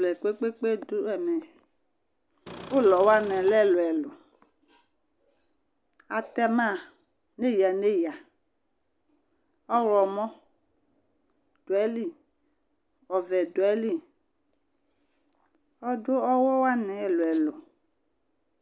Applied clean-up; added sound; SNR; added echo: none; Engine / Car; 14 dB; none.